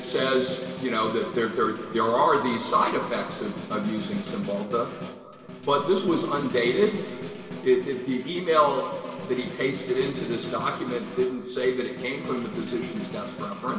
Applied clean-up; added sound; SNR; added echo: none; Snare drum; 12 dB; reverberation time 2.2 s.